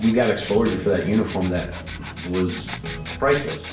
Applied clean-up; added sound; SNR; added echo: none; Writing; 10 dB; reverberation time 0.6 s.